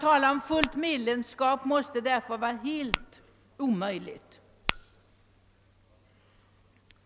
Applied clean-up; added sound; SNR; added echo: none; Tap / Glass; 10 dB; none.